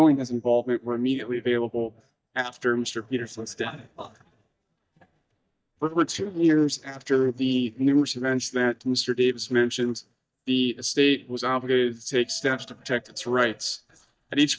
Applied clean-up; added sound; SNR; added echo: neural mask model DeepFilterNet 3.